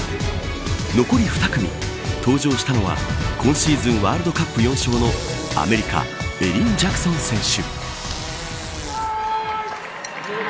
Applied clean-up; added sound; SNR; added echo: none; Fart; 17 dB; none.